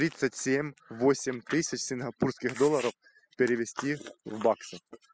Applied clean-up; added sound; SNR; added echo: classical method spectral subtraction.